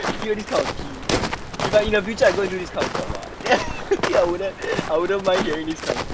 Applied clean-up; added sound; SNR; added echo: none; Walk, footsteps; 4 dB; none.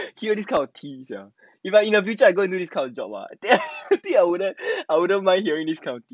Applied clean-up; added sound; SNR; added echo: none; none; none; none.